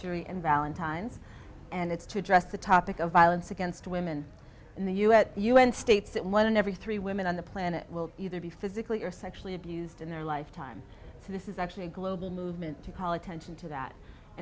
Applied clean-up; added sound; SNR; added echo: none; none; none; none.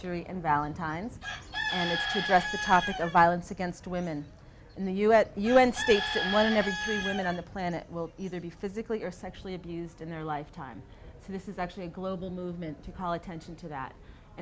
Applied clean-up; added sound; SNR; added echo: none; Bird / Chicken, rooster; 6 dB; none.